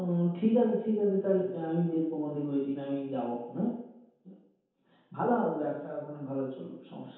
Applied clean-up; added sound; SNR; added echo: none; none; none; reverberation time 0.8 s.